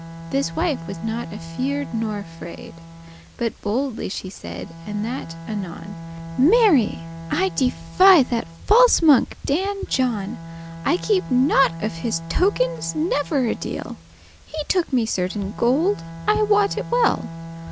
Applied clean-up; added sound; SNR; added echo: none; Bowed string instrument; 13 dB; none.